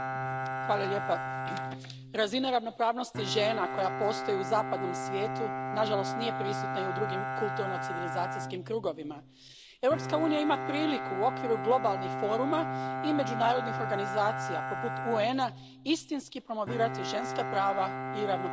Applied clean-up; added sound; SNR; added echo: none; Bowed string instrument; 3 dB; none.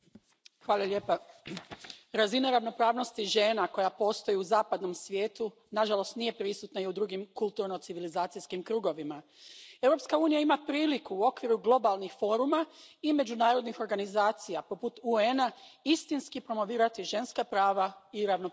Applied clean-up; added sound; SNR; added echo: none; none; none; none.